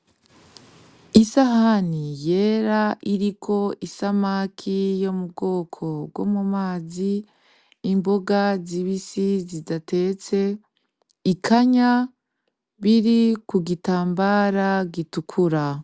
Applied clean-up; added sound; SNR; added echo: none; none; none; none.